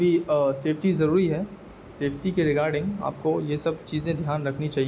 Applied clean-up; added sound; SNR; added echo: none; none; none; none.